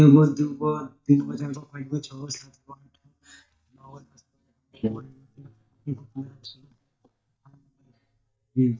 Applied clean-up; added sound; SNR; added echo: neural mask model DeepFilterNet 3.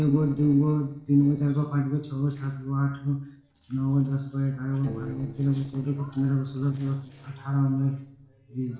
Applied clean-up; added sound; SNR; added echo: neural separator model SepFormer DNS4.